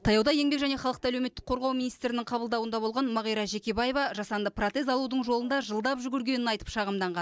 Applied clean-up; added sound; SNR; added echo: none; none; none; none.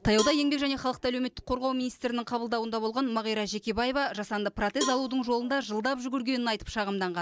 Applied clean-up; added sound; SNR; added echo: none; Cowbell; 11 dB; none.